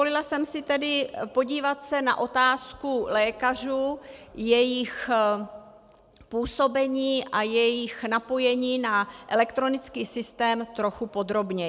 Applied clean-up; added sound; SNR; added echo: none; none; none; none.